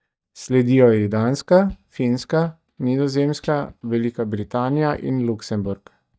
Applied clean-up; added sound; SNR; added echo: neural mask model DeepFilterNet 3.